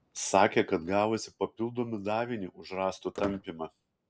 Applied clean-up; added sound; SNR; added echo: none; Squeak; 19 dB; none.